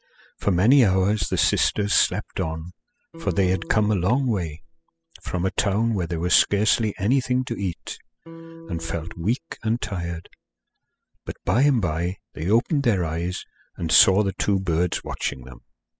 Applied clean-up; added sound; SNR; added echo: classical method spectral subtraction.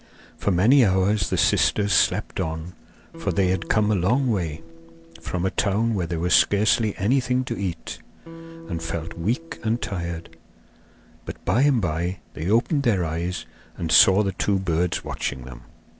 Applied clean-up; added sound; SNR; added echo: none; Electric guitar; 17 dB; none.